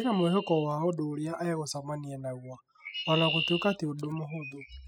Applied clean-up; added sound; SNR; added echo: classical method spectral subtraction.